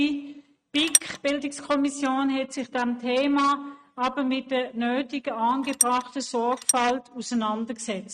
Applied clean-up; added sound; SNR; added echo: neural mask model RNNoise.